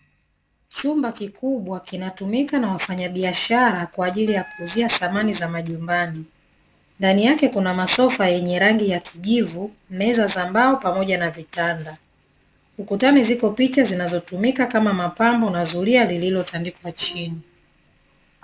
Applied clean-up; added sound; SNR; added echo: neural separator model SepFormer DNS4.